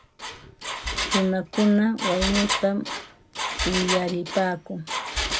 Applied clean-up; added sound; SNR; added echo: none; Engine; 4 dB; none.